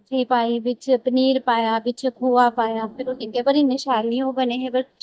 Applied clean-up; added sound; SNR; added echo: neural mask model DeepFilterNet 3.